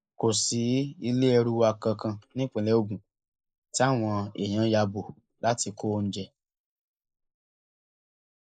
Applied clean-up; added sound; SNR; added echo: neural mask model Resemble Enhance denoiser.